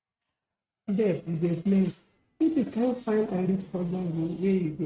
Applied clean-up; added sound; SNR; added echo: neural mask model RNNoise.